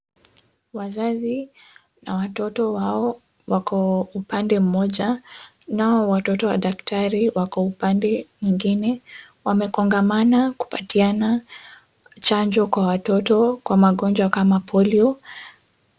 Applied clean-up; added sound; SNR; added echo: none; none; none; none.